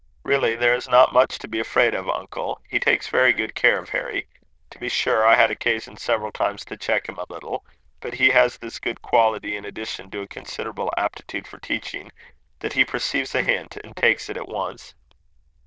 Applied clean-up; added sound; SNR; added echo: neural diffusion model UNIVERSE++.